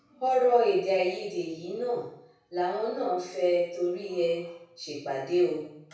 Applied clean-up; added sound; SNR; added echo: none; none; none; reverberation time 0.7 s.